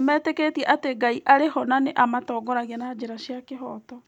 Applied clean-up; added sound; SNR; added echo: none; none; none; none.